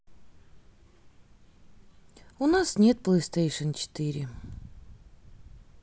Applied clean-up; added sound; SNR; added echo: none; none; none; none.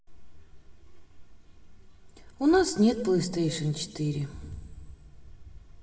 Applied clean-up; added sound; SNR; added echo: none; none; none; reverberation time 1.9 s.